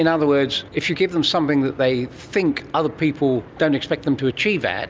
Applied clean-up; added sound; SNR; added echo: none; none; none; none.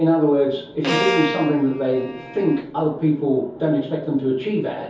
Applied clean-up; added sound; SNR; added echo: none; Bowed string instrument; 6 dB; reverberation time 0.6 s.